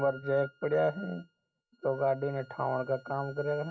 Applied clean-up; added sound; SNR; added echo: neural mask model RNNoise.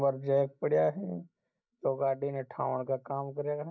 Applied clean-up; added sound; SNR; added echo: neural mask model DeepFilterNet 3.